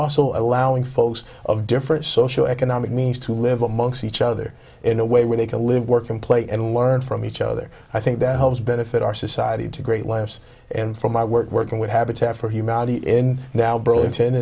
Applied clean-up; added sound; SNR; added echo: none; none; none; none.